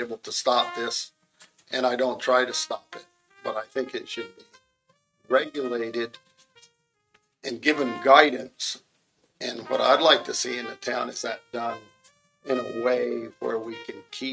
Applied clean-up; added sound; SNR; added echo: neural mask model RNNoise.